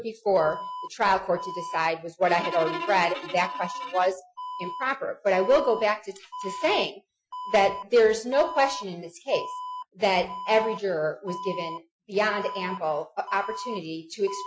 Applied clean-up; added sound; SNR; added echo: classical method Wiener filter.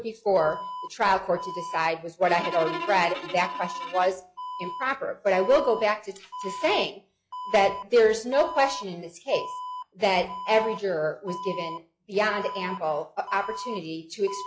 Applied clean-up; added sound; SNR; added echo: classical method log-MMSE.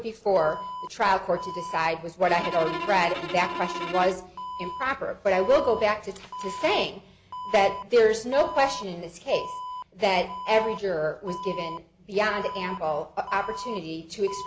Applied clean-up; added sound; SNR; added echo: none; Alarm + Bowed string instrument; 10 dB; none.